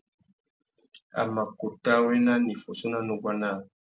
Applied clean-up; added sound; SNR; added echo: none; none; none; none.